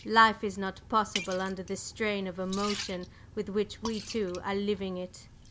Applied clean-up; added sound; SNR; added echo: none; Liquid; 13 dB; none.